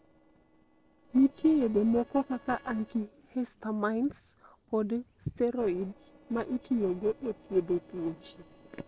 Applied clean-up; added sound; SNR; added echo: neural separator model SepFormer DNS4.